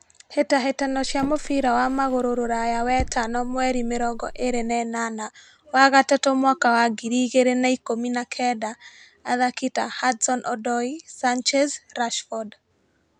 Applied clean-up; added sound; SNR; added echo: none; Drawer open or close; 10 dB; none.